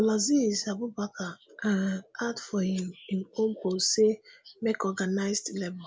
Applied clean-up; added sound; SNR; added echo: none; none; none; none.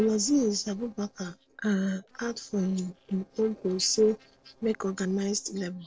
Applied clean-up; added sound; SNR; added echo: neural separator model SepFormer DNS4.